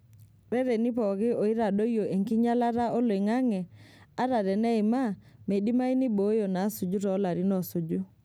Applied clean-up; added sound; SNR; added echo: none; none; none; none.